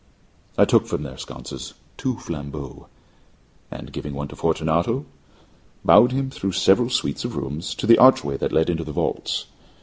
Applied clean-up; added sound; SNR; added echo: none; none; none; none.